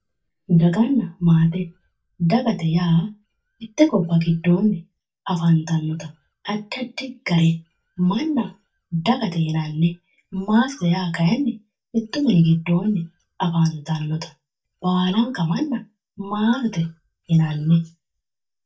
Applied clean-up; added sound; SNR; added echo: neural mask model DeepFilterNet 3.